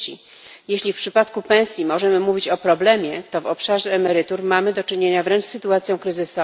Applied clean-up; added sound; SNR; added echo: none; none; none; none.